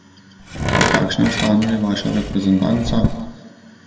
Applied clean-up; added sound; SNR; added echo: none; Tools; 3 dB; reverberation time 1.8 s.